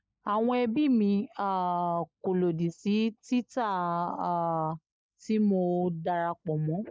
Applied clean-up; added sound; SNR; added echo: neural mask model Resemble Enhance denoiser.